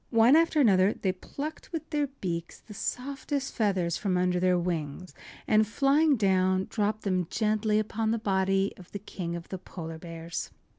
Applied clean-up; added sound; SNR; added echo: none; none; none; none.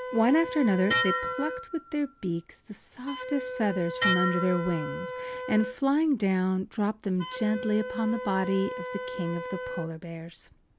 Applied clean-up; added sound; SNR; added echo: none; Dishes, pots, and pans + Wind instrument, woodwind instrument; 6 dB; none.